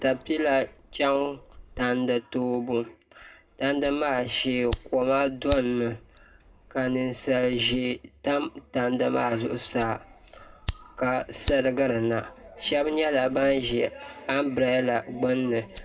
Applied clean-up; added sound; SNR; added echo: none; Fire; 15 dB; reverberation time 0.2 s.